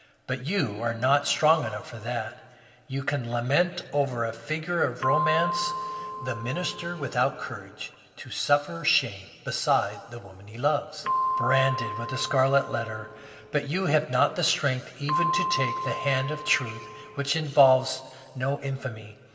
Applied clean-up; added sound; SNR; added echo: none; Percussion; 4 dB; reverberation time 1.8 s.